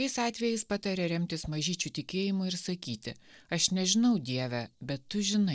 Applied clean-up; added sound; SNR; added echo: neural separator model SepFormer DNS4.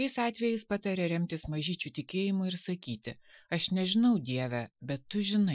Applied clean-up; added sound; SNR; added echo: classical method Wiener filter.